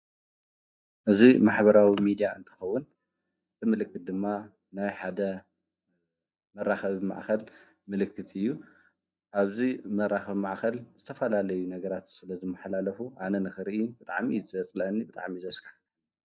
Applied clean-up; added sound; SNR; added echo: neural mask model DeepFilterNet 3.